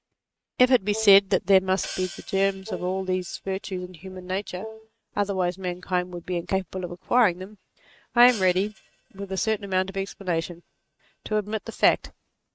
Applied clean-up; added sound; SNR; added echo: neural mask model RNNoise.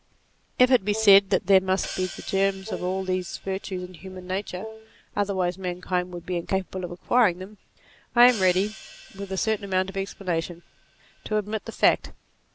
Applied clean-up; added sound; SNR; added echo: none; Wind instrument, woodwind instrument + Hi-hat; 16 dB; none.